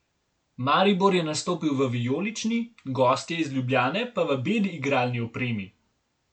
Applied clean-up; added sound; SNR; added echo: none; none; none; none.